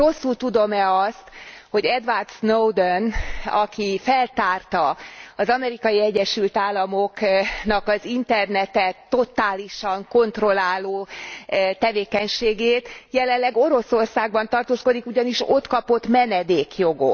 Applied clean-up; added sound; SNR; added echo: none; none; none; none.